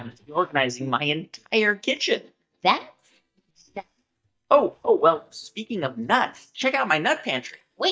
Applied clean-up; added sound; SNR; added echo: neural mask model DeepFilterNet 3.